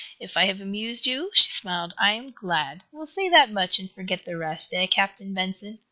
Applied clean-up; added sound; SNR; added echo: none; none; none; none.